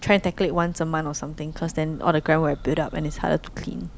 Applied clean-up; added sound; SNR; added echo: none; Church bell; 15 dB; none.